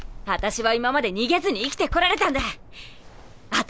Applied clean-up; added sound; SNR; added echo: none; Hands; 14 dB; none.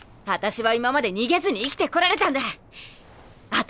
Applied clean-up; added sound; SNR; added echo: none; none; none; none.